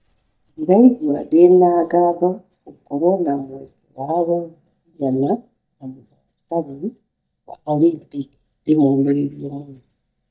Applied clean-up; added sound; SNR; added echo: neural mask model DeepFilterNet 3.